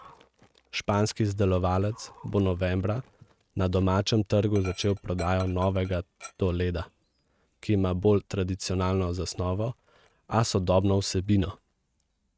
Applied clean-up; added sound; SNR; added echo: neural mask model RNNoise.